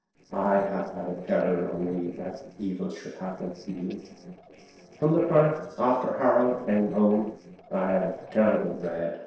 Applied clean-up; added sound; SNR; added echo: neural separator model SepFormer DNS4.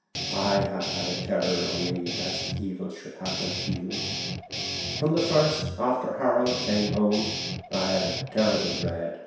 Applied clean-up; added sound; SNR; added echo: none; Guitar; 4 dB; reverberation time 0.7 s.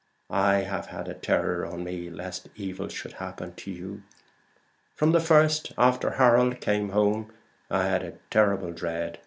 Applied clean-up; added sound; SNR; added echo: none; none; none; none.